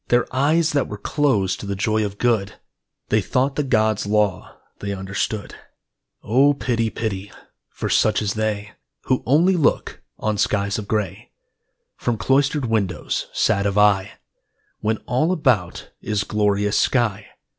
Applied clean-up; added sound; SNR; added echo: none; none; none; none.